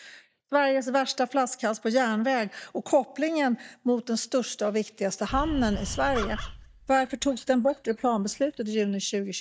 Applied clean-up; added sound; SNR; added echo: neural mask model DeepFilterNet 3.